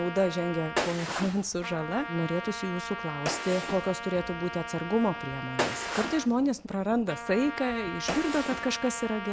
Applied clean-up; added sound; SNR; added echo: none; Trumpet + Gunshot, gunfire; 6 dB; none.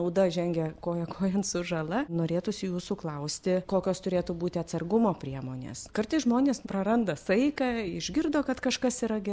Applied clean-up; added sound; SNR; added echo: none; none; none; none.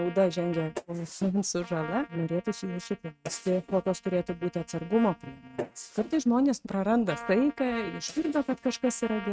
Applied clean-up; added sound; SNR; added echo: neural mask model RNNoise.